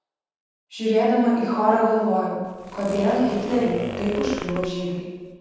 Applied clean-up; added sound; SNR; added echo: none; Zipper (clothing); 12 dB; reverberation time 1.2 s.